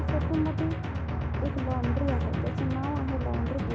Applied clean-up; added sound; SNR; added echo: none; Drum; -5 dB; none.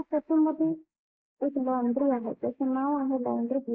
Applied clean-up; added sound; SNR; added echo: neural mask model Resemble Enhance denoiser.